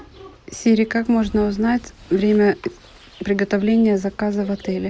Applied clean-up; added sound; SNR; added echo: none; none; none; none.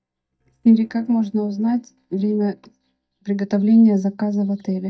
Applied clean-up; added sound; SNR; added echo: neural mask model DeepFilterNet 3.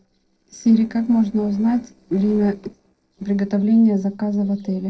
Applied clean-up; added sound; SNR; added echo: neural separator model SepFormer DNS4.